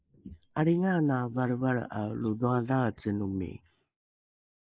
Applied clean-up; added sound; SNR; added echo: neural mask model Resemble Enhance denoiser.